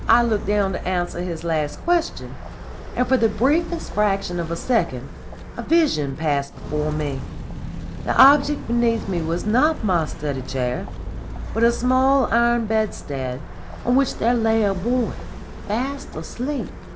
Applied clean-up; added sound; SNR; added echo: none; Walk, footsteps; 9 dB; none.